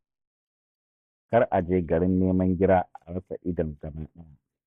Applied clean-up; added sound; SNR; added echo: neural mask model DeepFilterNet 3.